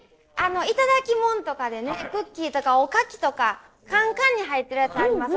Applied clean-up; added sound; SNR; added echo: neural separator model SepFormer DNS4.